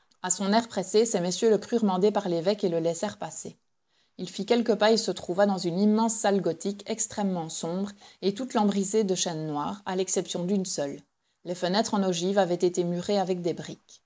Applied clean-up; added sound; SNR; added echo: neural mask model Resemble Enhance denoiser.